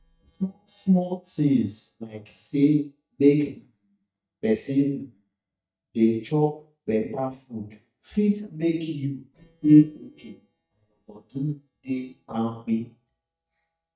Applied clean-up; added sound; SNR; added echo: neural mask model DeepFilterNet 3.